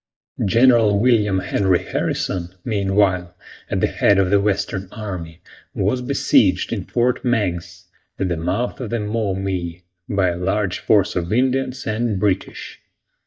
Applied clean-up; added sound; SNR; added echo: neural mask model DeepFilterNet 3.